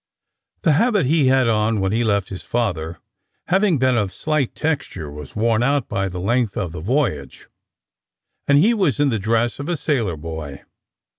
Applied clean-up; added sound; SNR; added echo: none; none; none; none.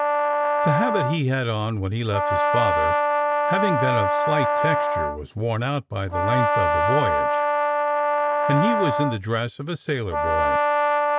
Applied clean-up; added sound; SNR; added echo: none; Brass instrument; -4 dB; none.